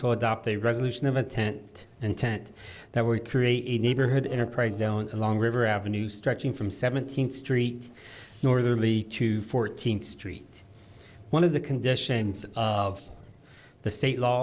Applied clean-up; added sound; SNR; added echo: neural separator model SepFormer DNS4.